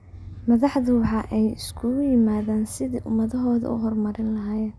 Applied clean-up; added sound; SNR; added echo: none; none; none; none.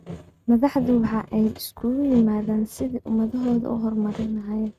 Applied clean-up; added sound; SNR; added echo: neural mask model RNNoise.